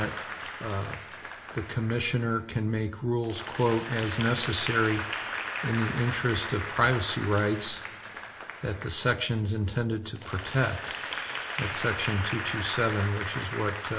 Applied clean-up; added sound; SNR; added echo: none; Applause / Crowd; 7 dB; reverberation time 0.9 s.